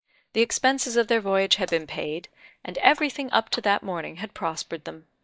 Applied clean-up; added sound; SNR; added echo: neural mask model DeepFilterNet 3.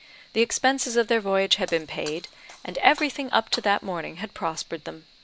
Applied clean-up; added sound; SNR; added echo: none; Shatter; 18 dB; none.